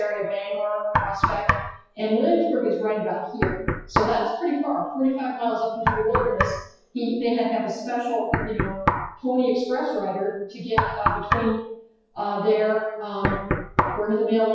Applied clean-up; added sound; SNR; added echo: classical method WPE with log-MMSE.